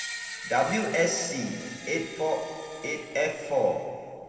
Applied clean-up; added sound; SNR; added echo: none; Screech; 12 dB; reverberation time 2.6 s.